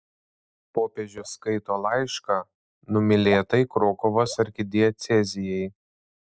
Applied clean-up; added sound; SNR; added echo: neural mask model DeepFilterNet 3.